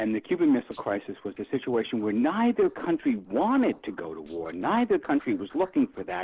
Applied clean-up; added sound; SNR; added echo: neural separator model SepFormer DNS4.